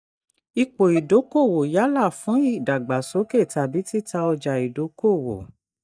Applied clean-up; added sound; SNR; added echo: neural mask model DeepFilterNet 3.